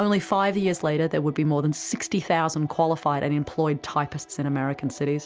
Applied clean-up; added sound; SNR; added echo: none; none; none; none.